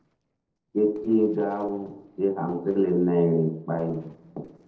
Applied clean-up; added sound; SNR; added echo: neural separator model SepFormer DNS4.